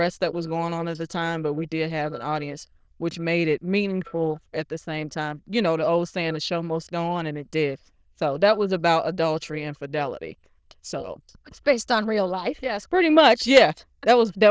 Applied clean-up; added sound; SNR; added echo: neural diffusion model UNIVERSE++.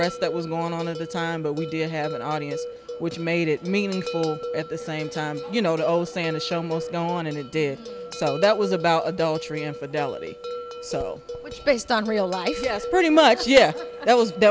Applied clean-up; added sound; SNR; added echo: none; Bell; 10 dB; none.